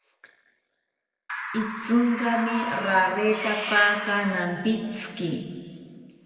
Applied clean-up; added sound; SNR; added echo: none; Bird; 4 dB; reverberation time 2.2 s.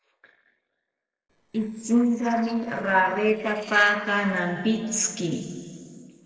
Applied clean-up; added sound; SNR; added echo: neural separator model SepFormer DNS4.